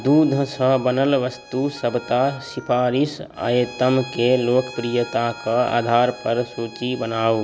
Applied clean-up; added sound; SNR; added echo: none; Bowed string instrument + Wind instrument, woodwind instrument; 19 dB; none.